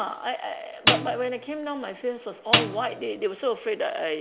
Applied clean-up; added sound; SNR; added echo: none; Snare drum; -1 dB; none.